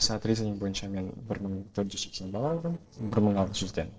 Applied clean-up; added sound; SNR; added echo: neural separator model SepFormer DNS4.